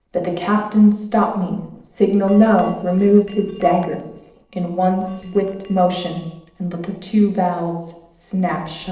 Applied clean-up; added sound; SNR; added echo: neural separator model SepFormer DNS4.